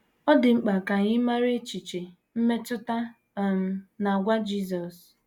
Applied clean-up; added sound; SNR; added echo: none; none; none; none.